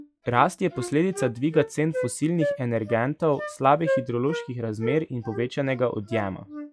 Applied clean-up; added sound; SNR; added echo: classical method log-MMSE.